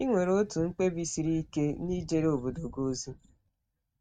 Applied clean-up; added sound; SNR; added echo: neural mask model RNNoise.